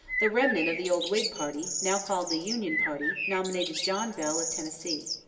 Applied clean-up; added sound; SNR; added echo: none; Bird; 3 dB; reverberation time 1.9 s.